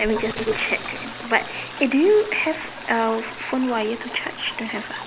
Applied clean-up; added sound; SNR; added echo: none; Toilet flush; 12 dB; none.